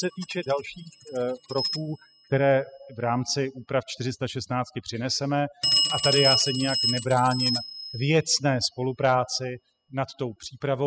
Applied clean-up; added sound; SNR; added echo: classical method spectral subtraction.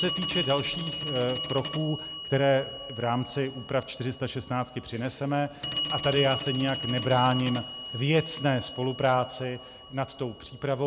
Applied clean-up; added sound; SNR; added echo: none; Telephone; 0 dB; none.